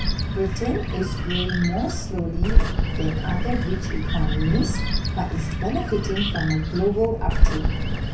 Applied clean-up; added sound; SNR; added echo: none; Bird; -4 dB; reverberation time 0.3 s.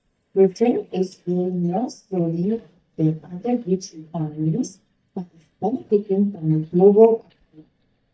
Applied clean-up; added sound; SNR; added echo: neural mask model DeepFilterNet 3.